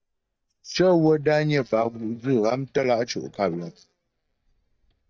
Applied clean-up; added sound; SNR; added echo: neural mask model DeepFilterNet 3.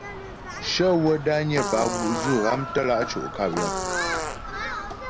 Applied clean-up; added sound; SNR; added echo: none; Fart + Human group actions; 5 dB; none.